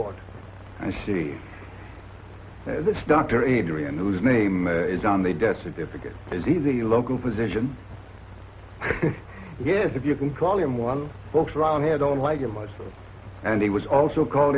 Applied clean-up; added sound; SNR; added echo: none; none; none; none.